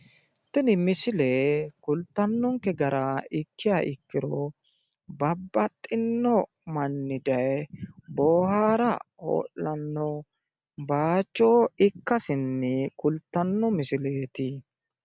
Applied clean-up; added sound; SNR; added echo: none; none; none; none.